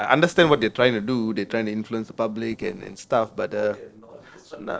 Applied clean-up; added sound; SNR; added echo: neural separator model SepFormer DNS4.